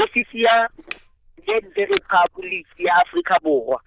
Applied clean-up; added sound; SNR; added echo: neural diffusion model UNIVERSE++.